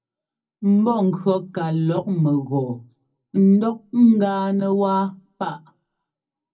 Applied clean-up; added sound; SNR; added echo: none; none; none; reverberation time 0.4 s.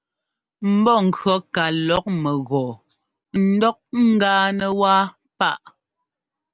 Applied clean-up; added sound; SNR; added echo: none; none; none; none.